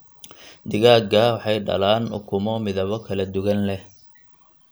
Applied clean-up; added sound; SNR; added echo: none; none; none; none.